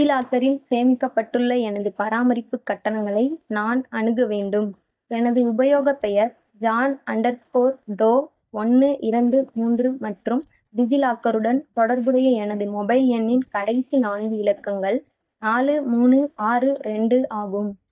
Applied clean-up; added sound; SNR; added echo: neural mask model DeepFilterNet 3.